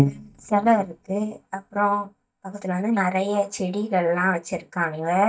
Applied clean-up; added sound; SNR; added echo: neural mask model DeepFilterNet 3.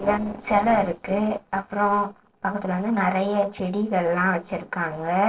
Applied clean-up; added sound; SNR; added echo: neural separator model SepFormer DNS4.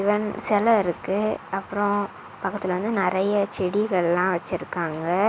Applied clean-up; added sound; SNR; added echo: none; none; none; none.